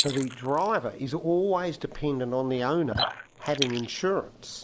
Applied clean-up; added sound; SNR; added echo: neural mask model Resemble Enhance denoiser.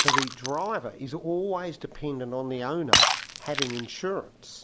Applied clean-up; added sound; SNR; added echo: none; Shatter; -2 dB; none.